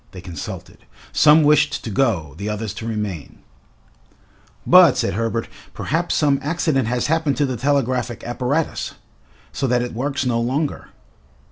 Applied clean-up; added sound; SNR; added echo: none; none; none; none.